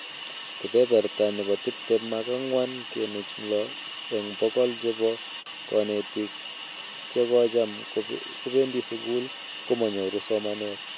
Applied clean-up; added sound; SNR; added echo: none; Hiss; 11 dB; none.